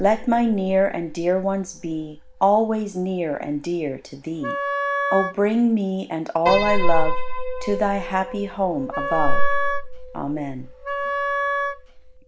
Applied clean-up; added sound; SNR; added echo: none; Wind instrument, woodwind instrument + Piano; -1 dB; none.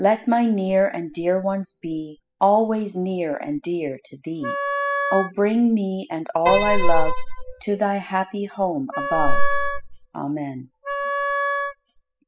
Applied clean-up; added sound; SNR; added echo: classical method spectral subtraction.